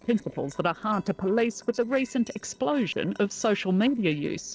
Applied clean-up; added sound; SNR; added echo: neural separator model SepFormer DNS4.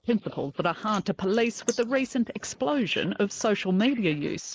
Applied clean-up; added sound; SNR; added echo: neural mask model Resemble Enhance denoiser.